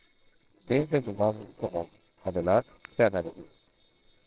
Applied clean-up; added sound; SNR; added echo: neural separator model SepFormer WHAMR!.